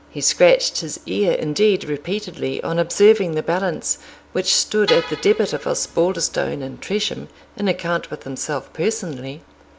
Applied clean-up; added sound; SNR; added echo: none; Vehicle horn, car horn, honking; 12 dB; none.